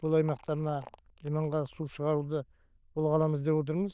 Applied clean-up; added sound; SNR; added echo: neural diffusion model UNIVERSE++.